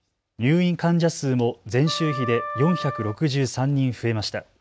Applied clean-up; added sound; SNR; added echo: none; Wind instrument, woodwind instrument; 11 dB; none.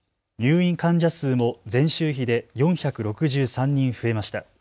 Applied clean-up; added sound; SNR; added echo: none; none; none; none.